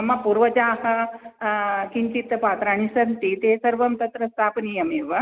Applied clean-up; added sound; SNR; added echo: none; none; none; none.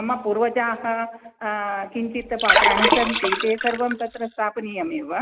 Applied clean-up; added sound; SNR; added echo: none; Liquid; -3 dB; none.